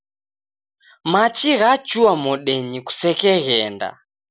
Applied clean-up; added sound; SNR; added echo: none; none; none; none.